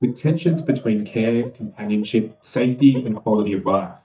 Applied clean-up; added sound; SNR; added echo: neural mask model DeepFilterNet 3.